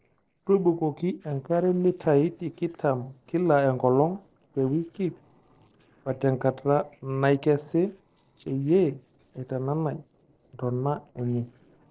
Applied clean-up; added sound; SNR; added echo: neural separator model SepFormer DNS4.